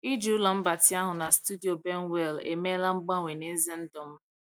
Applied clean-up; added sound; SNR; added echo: neural mask model DeepFilterNet 3.